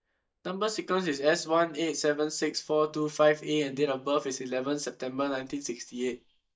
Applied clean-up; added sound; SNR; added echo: neural mask model DeepFilterNet 3.